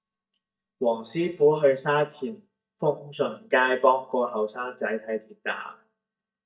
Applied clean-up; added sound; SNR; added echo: neural mask model DeepFilterNet 3.